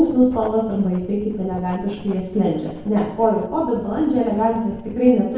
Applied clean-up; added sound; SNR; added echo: none; Writing; 18 dB; reverberation time 2.0 s.